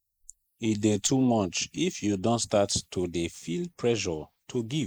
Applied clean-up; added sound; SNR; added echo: neural mask model Resemble Enhance denoiser.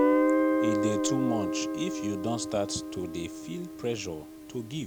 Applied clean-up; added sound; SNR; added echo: none; Guitar; -5 dB; none.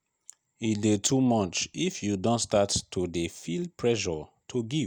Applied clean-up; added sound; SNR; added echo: none; none; none; none.